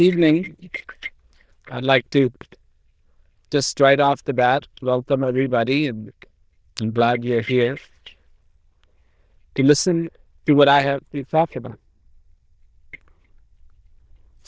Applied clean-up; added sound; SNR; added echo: neural diffusion model UNIVERSE++.